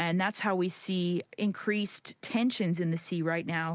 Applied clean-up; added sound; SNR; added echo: none; none; none; none.